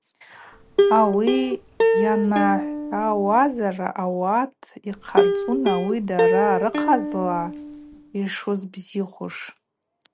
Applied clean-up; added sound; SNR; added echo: none; Plucked string instrument; -1 dB; none.